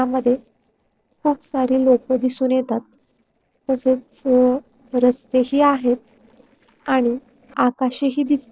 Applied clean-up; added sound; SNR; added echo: neural separator model SepFormer DNS4.